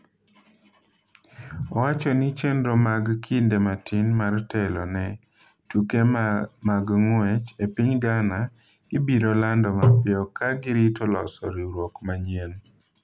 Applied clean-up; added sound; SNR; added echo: none; none; none; none.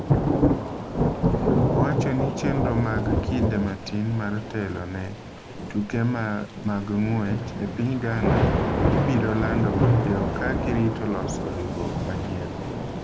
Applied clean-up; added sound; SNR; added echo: none; Thunder / Rain; -2 dB; none.